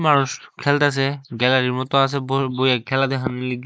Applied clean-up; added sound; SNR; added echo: neural mask model Resemble Enhance denoiser.